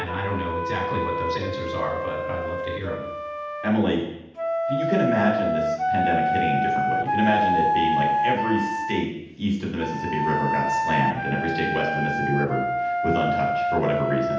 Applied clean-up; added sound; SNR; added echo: none; Wind instrument, woodwind instrument; -1 dB; reverberation time 0.8 s.